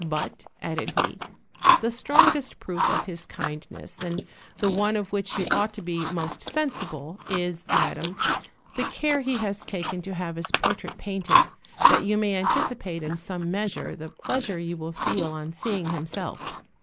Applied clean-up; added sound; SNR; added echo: neural mask model Resemble Enhance denoiser.